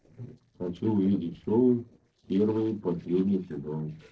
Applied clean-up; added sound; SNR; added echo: neural separator model SepFormer DNS4.